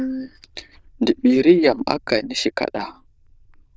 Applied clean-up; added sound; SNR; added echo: neural diffusion model UNIVERSE++.